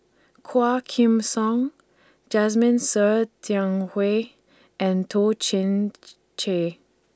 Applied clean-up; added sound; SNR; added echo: none; none; none; none.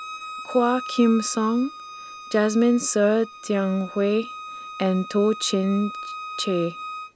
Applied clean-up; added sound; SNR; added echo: none; Bowed string instrument; 13 dB; none.